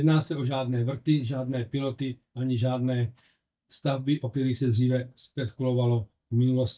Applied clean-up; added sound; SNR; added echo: neural mask model DeepFilterNet 3.